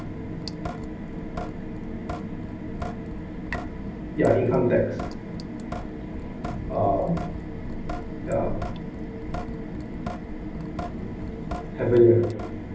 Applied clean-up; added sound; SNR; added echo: none; Drip / Sink (filling or washing); 8 dB; reverberation time 0.8 s.